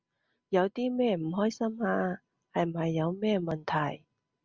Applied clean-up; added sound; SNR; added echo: none; none; none; none.